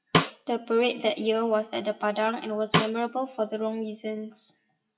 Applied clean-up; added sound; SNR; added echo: classical method WPE with log-MMSE.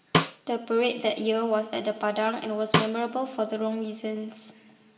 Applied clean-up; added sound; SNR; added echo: none; Snare drum; 0 dB; reverberation time 1.7 s.